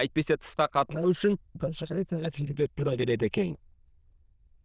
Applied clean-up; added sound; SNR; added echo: neural diffusion model UNIVERSE++.